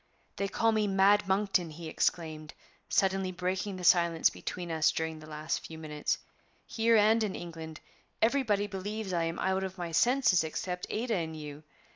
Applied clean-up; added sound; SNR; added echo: neural mask model Resemble Enhance denoiser.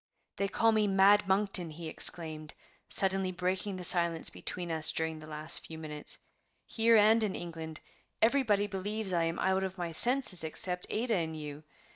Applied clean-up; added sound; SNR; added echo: neural mask model DeepFilterNet 3.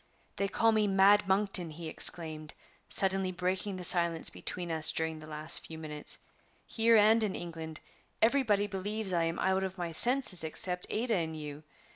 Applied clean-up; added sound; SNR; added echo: none; Bell; 18 dB; none.